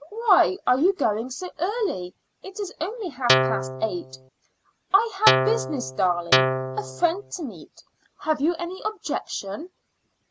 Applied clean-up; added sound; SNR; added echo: none; Guitar; -2 dB; none.